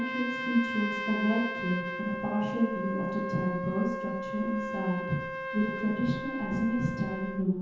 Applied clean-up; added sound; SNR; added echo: none; Trumpet; 5 dB; reverberation time 0.9 s.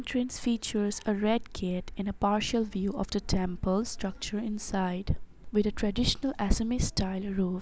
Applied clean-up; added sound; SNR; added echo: none; none; none; none.